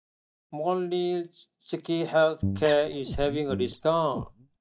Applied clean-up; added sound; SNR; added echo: neural mask model DeepFilterNet 3.